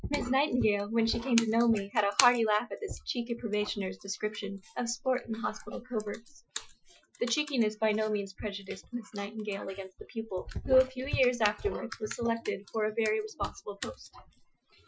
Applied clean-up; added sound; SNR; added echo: classical method Wiener filter.